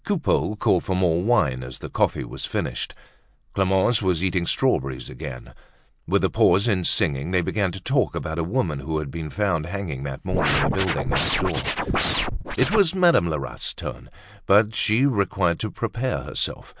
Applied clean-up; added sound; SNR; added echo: none; Scratching (performance technique); 1 dB; none.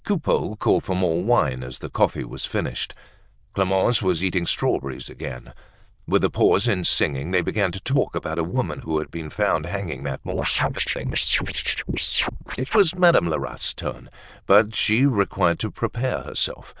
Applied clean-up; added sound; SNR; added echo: neural diffusion model UNIVERSE++.